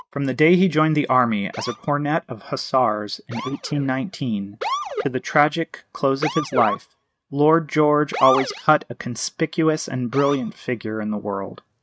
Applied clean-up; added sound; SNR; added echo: neural mask model RNNoise.